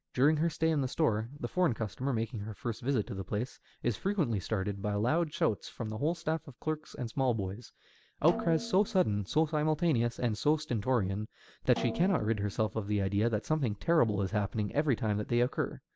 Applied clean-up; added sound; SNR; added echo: none; Snare drum; 14 dB; none.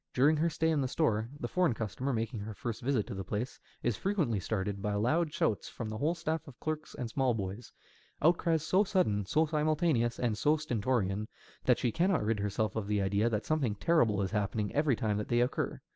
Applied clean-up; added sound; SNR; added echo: none; none; none; none.